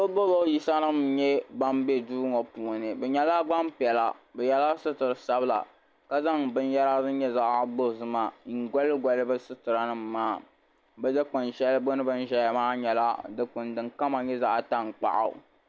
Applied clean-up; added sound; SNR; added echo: none; none; none; none.